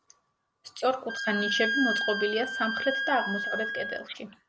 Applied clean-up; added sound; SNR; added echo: none; Wind instrument, woodwind instrument; 1 dB; none.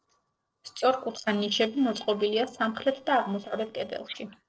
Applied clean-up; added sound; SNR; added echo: neural separator model SepFormer DNS4.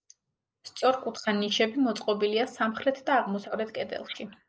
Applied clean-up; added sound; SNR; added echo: neural mask model Resemble Enhance denoiser.